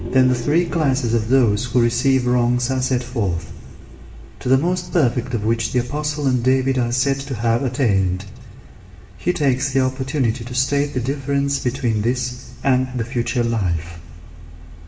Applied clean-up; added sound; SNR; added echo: none; Vehicle; 15 dB; reverberation time 1.6 s.